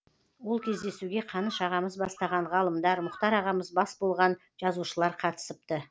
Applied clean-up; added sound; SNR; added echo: none; Bird vocalization, bird call, bird song / Crow; 20 dB; none.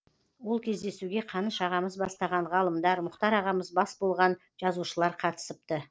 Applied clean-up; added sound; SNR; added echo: neural separator model SepFormer DNS4.